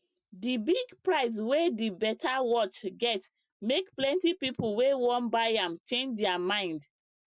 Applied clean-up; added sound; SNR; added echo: none; none; none; none.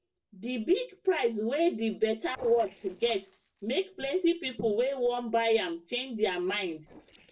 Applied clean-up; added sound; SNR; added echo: neural separator model SepFormer DNS4.